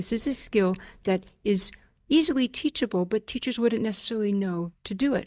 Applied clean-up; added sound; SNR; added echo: neural mask model DeepFilterNet 3.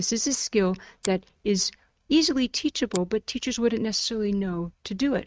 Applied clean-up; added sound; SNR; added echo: neural mask model RNNoise.